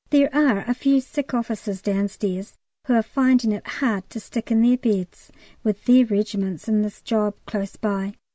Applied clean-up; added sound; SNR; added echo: none; none; none; none.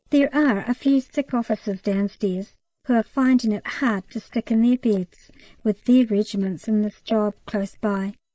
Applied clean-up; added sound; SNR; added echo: neural mask model Resemble Enhance denoiser.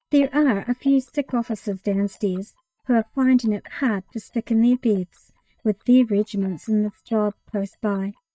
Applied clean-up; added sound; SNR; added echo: neural mask model DeepFilterNet 3.